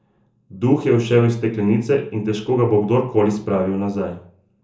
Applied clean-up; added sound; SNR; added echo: none; none; none; reverberation time 0.6 s.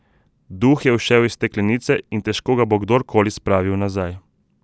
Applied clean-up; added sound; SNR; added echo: none; none; none; none.